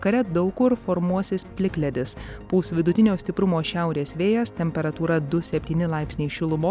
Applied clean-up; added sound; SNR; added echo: none; none; none; none.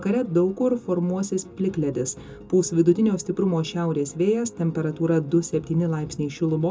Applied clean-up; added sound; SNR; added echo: none; none; none; reverberation time 0.2 s.